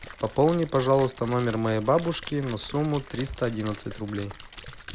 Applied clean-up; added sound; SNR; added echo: none; Splash, splatter; 15 dB; none.